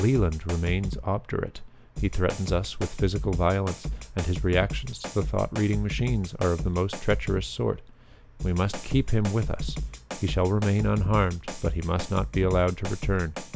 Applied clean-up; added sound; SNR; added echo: none; Drum kit; 8 dB; none.